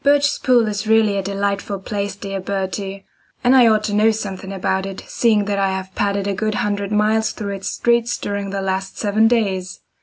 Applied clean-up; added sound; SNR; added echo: none; none; none; none.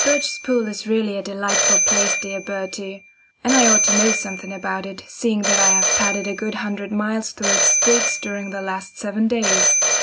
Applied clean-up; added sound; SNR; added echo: none; Telephone; -2 dB; none.